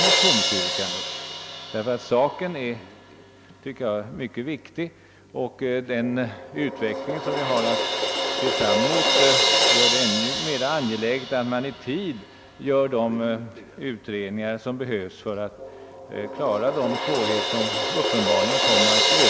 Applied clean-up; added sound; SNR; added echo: none; Crash cymbal; -2 dB; none.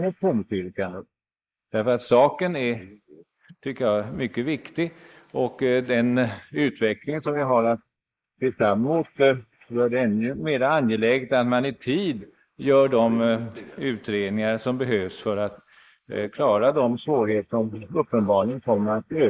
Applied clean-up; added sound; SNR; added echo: neural mask model Resemble Enhance denoiser.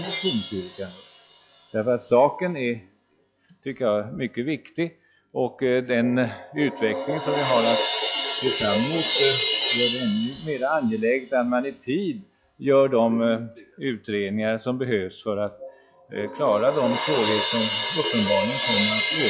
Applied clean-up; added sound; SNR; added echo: classical method log-MMSE.